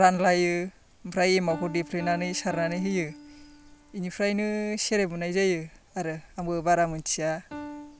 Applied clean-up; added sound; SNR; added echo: none; Piano; 17 dB; none.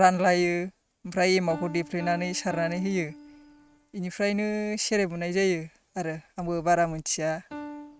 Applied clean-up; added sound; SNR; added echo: neural mask model RNNoise.